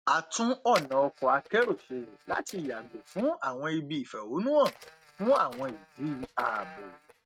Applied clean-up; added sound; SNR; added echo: neural mask model RNNoise.